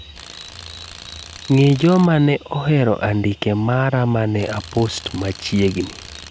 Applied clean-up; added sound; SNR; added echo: none; Tools; 17 dB; none.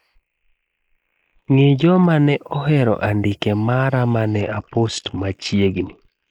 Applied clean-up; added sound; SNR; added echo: neural mask model Resemble Enhance denoiser.